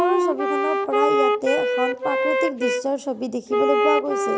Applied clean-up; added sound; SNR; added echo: none; Wind instrument, woodwind instrument; -4 dB; none.